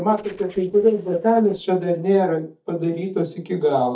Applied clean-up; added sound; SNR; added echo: neural mask model DeepFilterNet 3.